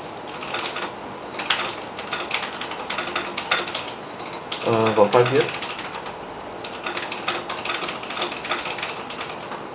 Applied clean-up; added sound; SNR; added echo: none; none; none; none.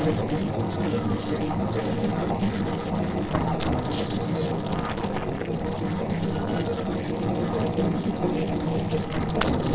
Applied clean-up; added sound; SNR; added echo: neural separator model SepFormer DNS4.